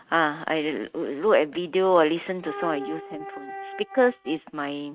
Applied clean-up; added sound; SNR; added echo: neural mask model RNNoise.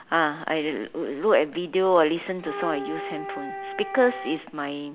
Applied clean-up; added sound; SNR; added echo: none; Wind instrument, woodwind instrument; 10 dB; none.